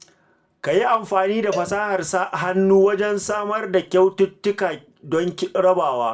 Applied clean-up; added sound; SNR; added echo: none; Cowbell; 17 dB; reverberation time 0.3 s.